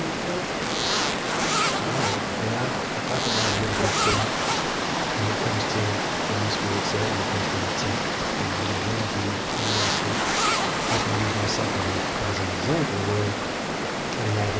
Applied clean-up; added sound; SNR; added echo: none; Zipper (clothing) + Water; -5 dB; none.